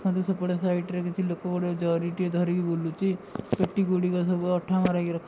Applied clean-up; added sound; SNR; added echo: none; none; none; none.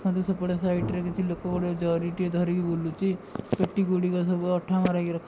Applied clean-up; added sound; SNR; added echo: none; Thunder; 16 dB; none.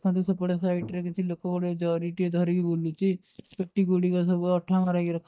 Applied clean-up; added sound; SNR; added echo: neural mask model DeepFilterNet 3.